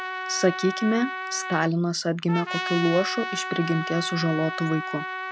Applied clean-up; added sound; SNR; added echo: none; Trumpet; 6 dB; none.